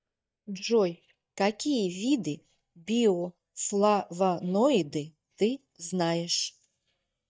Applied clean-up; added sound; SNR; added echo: neural mask model DeepFilterNet 3.